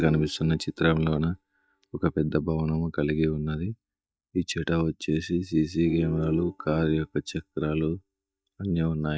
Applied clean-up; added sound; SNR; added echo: neural mask model DeepFilterNet 3.